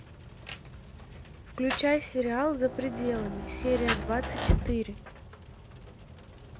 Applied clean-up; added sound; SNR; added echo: none; Rain; 3 dB; none.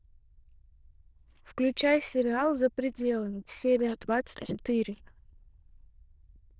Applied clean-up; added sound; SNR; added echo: neural diffusion model UNIVERSE++.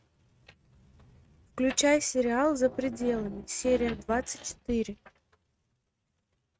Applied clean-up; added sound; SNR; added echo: neural mask model RNNoise.